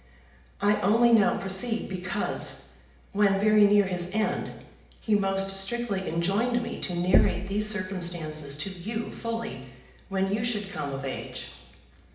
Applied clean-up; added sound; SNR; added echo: none; Knock; 3 dB; reverberation time 0.8 s.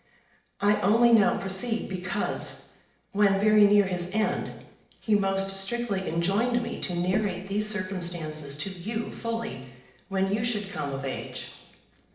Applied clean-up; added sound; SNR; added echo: neural separator model SepFormer DNS4.